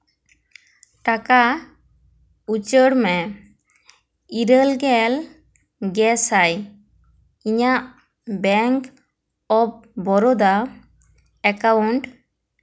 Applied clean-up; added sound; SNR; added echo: none; none; none; none.